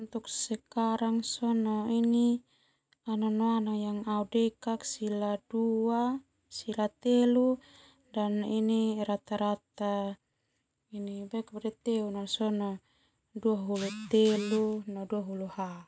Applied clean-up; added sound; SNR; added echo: none; none; none; none.